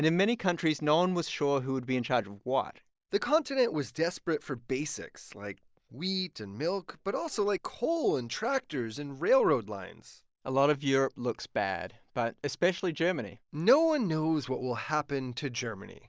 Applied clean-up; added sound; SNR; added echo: none; none; none; none.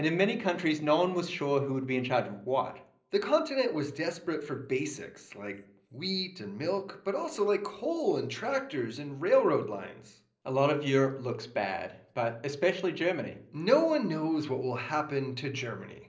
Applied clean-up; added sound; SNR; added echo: none; none; none; reverberation time 0.5 s.